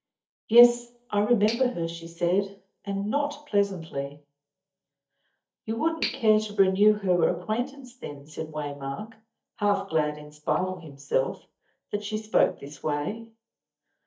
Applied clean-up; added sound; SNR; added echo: neural mask model DeepFilterNet 3.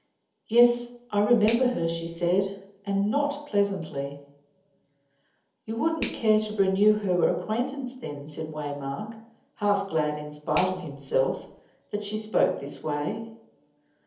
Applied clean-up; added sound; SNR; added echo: none; Finger snapping; 18 dB; reverberation time 0.7 s.